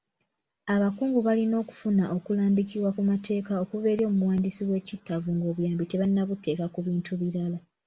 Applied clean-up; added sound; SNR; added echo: none; none; none; none.